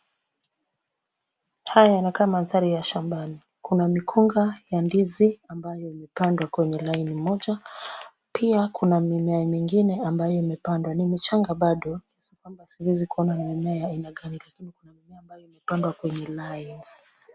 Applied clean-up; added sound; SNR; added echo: none; none; none; none.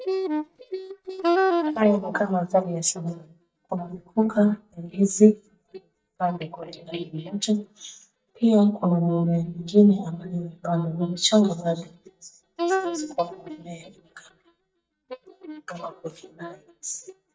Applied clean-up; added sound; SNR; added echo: neural mask model DeepFilterNet 3.